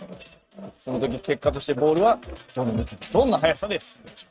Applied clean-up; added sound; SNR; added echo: neural mask model RNNoise.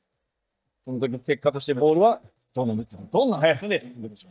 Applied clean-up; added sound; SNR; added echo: neural mask model DeepFilterNet 3.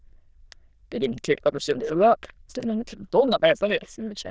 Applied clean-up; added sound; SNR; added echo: neural diffusion model UNIVERSE++.